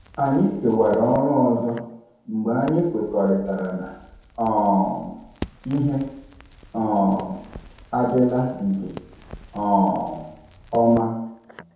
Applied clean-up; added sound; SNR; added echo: none; Crackle; 20 dB; reverberation time 0.9 s.